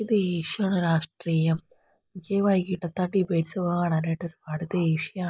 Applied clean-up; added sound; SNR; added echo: neural mask model Resemble Enhance denoiser.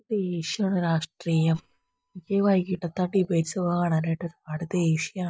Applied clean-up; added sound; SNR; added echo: neural mask model DeepFilterNet 3.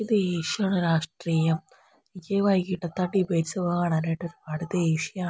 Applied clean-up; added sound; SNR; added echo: none; none; none; none.